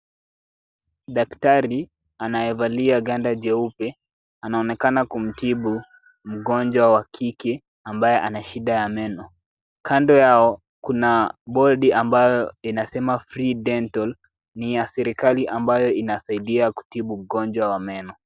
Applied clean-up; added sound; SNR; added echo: none; none; none; none.